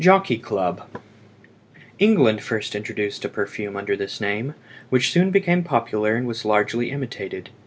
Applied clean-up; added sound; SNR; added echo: none; none; none; none.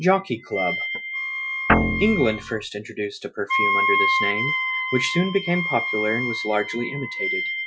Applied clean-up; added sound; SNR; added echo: classical method Wiener filter.